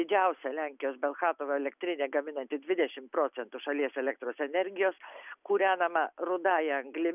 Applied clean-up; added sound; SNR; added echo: none; none; none; none.